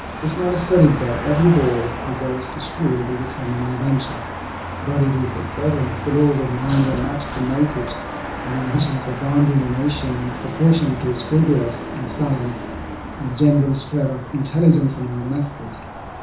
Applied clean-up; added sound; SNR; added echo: none; Car passing by / Traffic noise, roadway noise / Engine; 9 dB; reverberation time 0.7 s.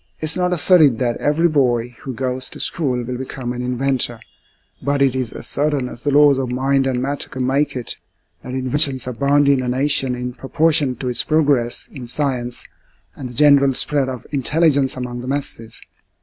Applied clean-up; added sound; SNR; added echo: none; none; none; none.